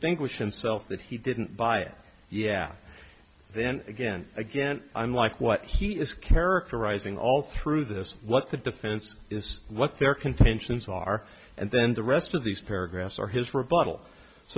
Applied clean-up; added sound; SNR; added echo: none; none; none; none.